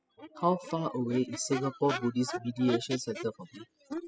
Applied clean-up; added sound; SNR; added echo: classical method spectral subtraction.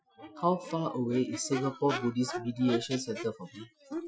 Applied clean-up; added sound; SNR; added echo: classical method Wiener filter.